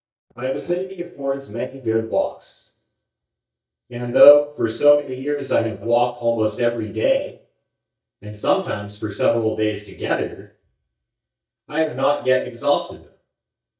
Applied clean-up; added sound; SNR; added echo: neural mask model DeepFilterNet 3.